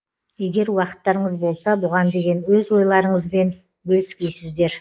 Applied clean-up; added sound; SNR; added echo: neural mask model Resemble Enhance denoiser.